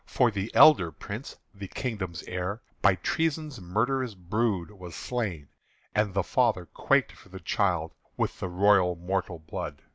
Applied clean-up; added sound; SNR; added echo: none; none; none; none.